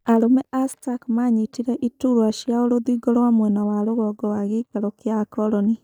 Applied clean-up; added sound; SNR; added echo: neural mask model DeepFilterNet 3.